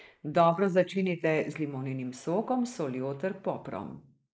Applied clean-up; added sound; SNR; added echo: neural mask model Resemble Enhance denoiser.